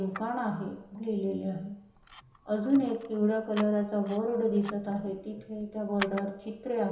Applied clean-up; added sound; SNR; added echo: none; Camera; 16 dB; reverberation time 0.7 s.